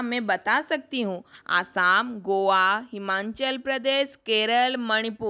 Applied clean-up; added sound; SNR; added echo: none; none; none; none.